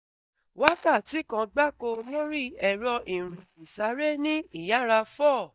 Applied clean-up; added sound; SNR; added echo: neural mask model DeepFilterNet 3.